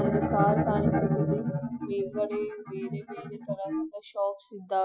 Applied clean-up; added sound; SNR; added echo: classical method Wiener filter.